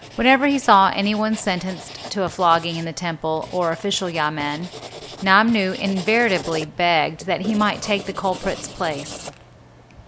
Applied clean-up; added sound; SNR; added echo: none; Writing; 16 dB; none.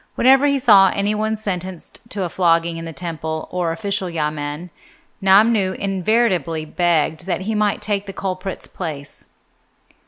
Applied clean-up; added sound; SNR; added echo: none; none; none; none.